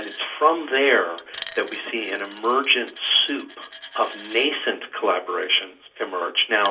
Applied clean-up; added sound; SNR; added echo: none; Coin (dropping); 13 dB; reverberation time 0.2 s.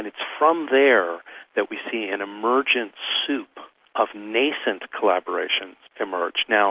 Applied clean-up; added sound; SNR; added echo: none; none; none; none.